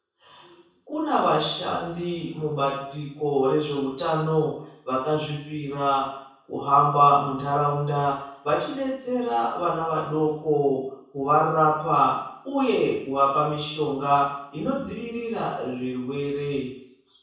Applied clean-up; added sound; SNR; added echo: none; none; none; reverberation time 0.7 s.